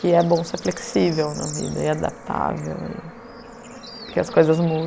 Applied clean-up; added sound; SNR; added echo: none; Bird / Insect / Frog; 15 dB; none.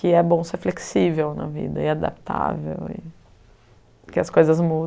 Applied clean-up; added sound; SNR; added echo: none; none; none; none.